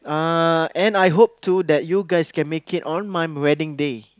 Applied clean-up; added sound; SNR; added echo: none; none; none; none.